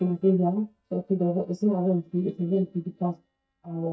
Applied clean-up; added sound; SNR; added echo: neural mask model DeepFilterNet 3.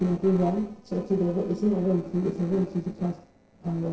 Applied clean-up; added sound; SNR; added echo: neural separator model SepFormer DNS4.